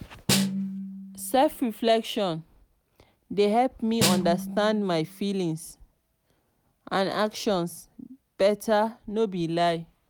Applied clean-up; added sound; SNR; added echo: none; Snare drum; 3 dB; none.